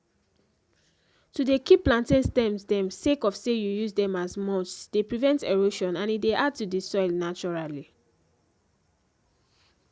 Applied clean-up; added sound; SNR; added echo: none; none; none; none.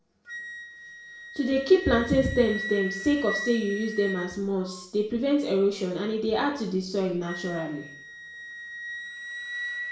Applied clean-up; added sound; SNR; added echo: none; Wind instrument, woodwind instrument; 11 dB; reverberation time 0.5 s.